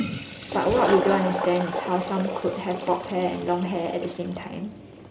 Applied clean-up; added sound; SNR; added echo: none; Toilet flush; 5 dB; none.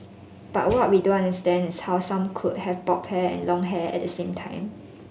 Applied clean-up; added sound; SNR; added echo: none; none; none; none.